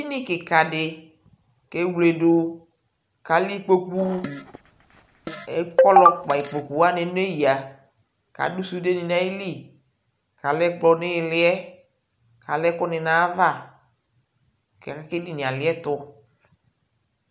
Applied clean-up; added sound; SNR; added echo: none; Fart; 17 dB; none.